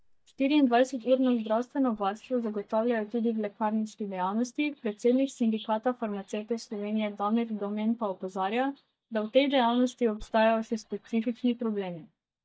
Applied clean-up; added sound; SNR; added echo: neural mask model DeepFilterNet 3.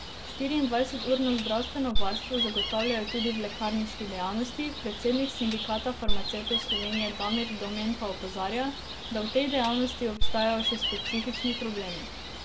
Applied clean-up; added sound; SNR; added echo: none; Gull, seagull; 0 dB; none.